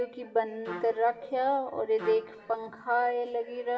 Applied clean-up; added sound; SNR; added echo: none; Trumpet; 14 dB; reverberation time 1.1 s.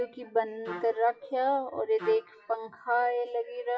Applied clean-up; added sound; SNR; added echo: classical method WPE with log-MMSE.